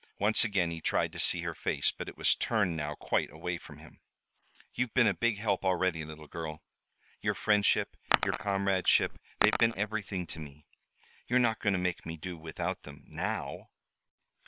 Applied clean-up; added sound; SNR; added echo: neural separator model SepFormer WHAM!.